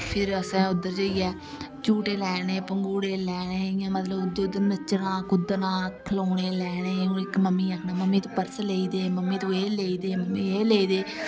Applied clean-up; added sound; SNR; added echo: none; Wind instrument, woodwind instrument; 17 dB; none.